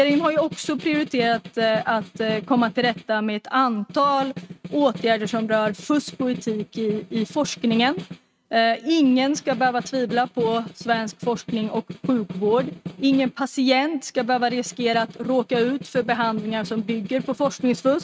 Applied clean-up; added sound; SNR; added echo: neural mask model RNNoise.